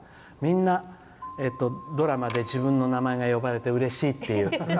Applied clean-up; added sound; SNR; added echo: none; Keyboard (musical); 18 dB; none.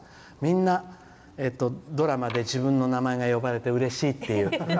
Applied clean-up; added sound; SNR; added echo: none; none; none; none.